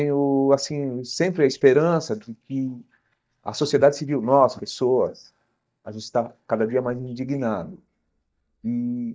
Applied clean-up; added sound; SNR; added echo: neural mask model DeepFilterNet 3.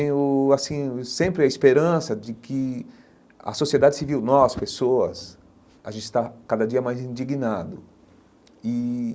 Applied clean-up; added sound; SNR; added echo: none; none; none; none.